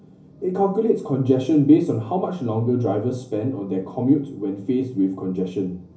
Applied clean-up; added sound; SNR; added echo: none; none; none; reverberation time 0.5 s.